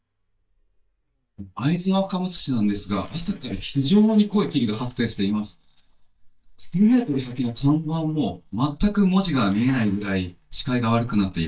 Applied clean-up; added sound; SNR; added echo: neural mask model DeepFilterNet 3.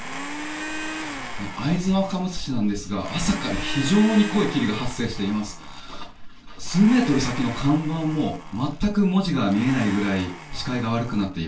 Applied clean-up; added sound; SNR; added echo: none; Domestic sounds, home sounds; 12 dB; reverberation time 0.2 s.